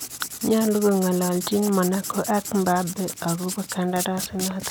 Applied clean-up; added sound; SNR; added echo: none; Writing; 11 dB; none.